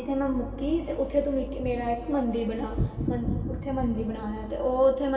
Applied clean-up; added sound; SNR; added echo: none; none; none; reverberation time 2.3 s.